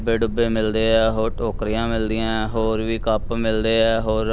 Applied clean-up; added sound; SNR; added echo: none; Thunderstorm; 5 dB; none.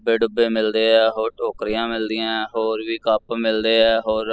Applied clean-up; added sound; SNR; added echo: classical method spectral subtraction.